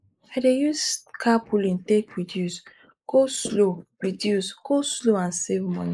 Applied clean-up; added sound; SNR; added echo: neural mask model Resemble Enhance denoiser.